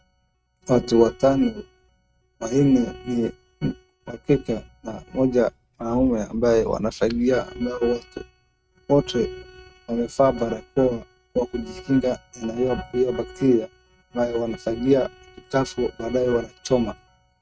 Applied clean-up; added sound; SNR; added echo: neural mask model RNNoise.